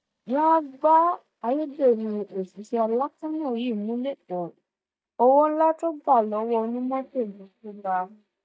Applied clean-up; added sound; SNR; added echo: neural mask model DeepFilterNet 3.